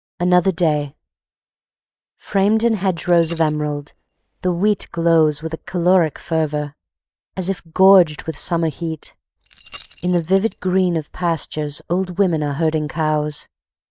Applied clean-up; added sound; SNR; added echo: neural mask model DeepFilterNet 3.